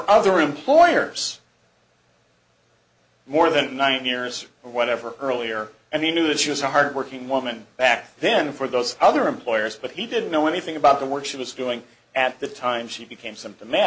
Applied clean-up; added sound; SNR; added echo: none; none; none; none.